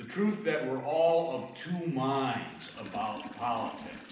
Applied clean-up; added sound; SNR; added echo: none; Toilet flush; 18 dB; reverberation time 0.8 s.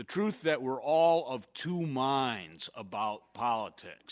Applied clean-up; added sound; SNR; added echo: none; none; none; none.